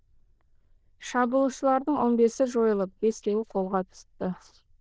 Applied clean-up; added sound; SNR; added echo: neural diffusion model UNIVERSE++.